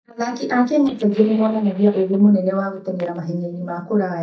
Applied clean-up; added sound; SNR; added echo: neural mask model DeepFilterNet 3.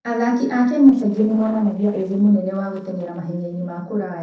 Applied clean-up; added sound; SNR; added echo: neural separator model SepFormer DNS4.